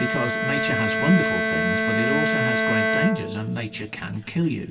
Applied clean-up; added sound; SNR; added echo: none; Bowed string instrument; -1 dB; reverberation time 2.2 s.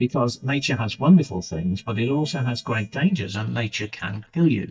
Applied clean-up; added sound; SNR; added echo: neural mask model DeepFilterNet 3.